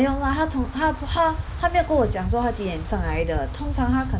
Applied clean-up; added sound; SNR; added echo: none; Wind; 4 dB; none.